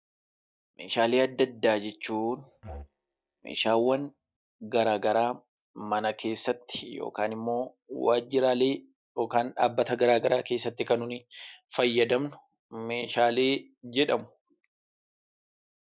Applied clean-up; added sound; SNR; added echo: neural mask model DeepFilterNet 3.